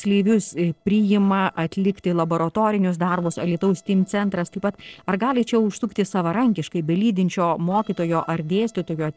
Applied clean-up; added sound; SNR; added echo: neural separator model SepFormer DNS4.